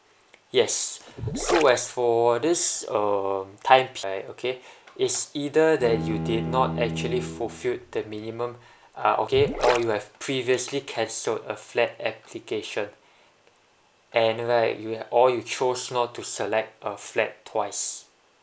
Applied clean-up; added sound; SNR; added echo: none; Bowed string instrument + Gurgling; 6 dB; none.